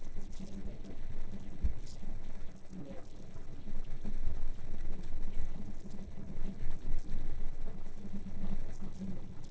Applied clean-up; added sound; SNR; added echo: neural separator model SepFormer DNS4.